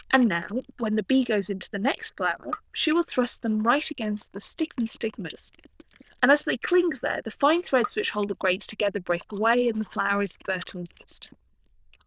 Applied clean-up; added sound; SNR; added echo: neural diffusion model UNIVERSE++.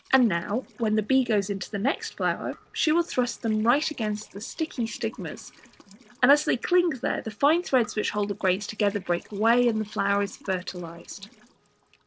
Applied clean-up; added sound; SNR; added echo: neural separator model SepFormer DNS4.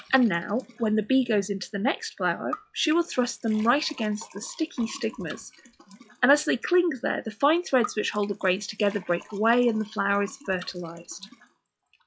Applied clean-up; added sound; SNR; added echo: classical method log-MMSE.